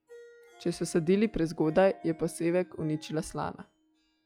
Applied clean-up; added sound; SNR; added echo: classical method log-MMSE.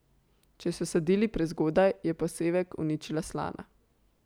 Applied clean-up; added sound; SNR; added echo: none; none; none; none.